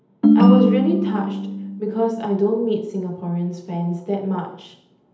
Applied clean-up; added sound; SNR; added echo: none; Ringtone; -5 dB; reverberation time 0.8 s.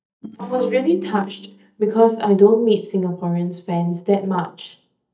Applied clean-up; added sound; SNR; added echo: neural mask model DeepFilterNet 3.